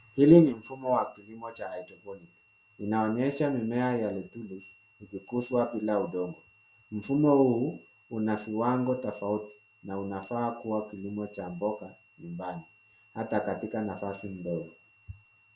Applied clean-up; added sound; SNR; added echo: none; none; none; none.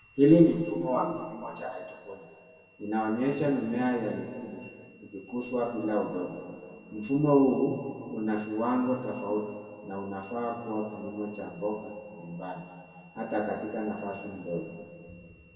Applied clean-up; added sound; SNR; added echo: none; none; none; reverberation time 1.9 s.